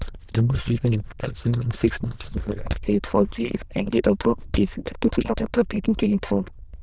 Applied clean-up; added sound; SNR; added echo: neural diffusion model UNIVERSE++.